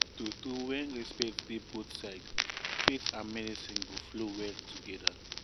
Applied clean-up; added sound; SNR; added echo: none; Crackle; -2 dB; none.